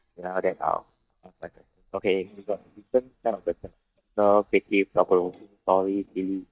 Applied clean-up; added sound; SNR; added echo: neural mask model DeepFilterNet 3.